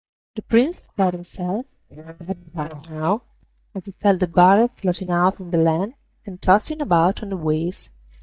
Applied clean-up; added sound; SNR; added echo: neural mask model DeepFilterNet 3.